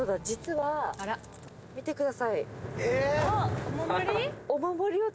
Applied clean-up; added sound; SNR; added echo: none; none; none; none.